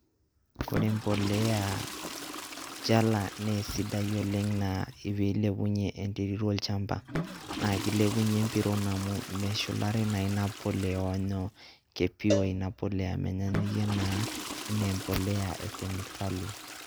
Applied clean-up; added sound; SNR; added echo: none; Toilet flush / Water + Cowbell; 9 dB; none.